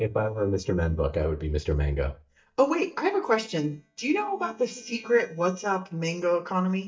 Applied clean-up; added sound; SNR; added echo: neural mask model DeepFilterNet 3.